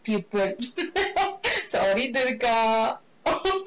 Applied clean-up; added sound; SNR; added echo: none; none; none; none.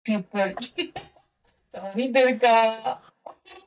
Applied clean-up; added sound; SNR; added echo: neural mask model DeepFilterNet 3.